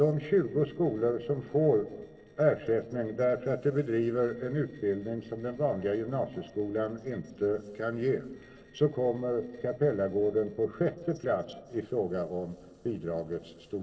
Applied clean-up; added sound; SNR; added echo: neural separator model SepFormer DNS4.